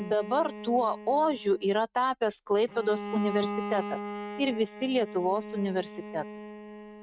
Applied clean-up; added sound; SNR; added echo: neural mask model RNNoise.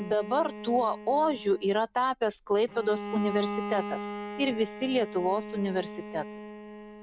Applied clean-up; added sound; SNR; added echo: none; Bowed string instrument; 10 dB; none.